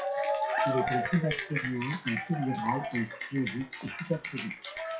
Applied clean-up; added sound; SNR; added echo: classical method WPE with log-MMSE.